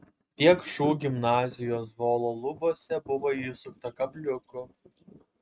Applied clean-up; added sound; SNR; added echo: neural mask model RNNoise.